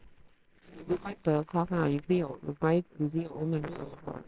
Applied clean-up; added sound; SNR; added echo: neural separator model SepFormer WHAMR!.